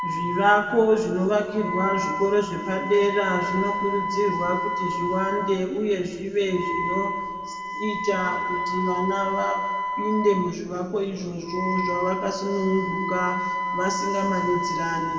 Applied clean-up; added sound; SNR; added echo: none; Wind instrument, woodwind instrument; 4 dB; reverberation time 1.8 s.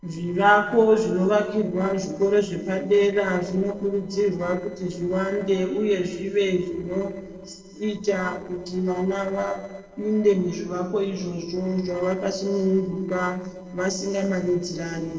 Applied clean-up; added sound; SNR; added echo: neural separator model SepFormer DNS4.